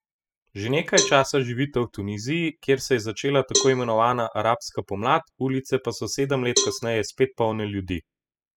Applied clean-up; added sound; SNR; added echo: classical method spectral subtraction.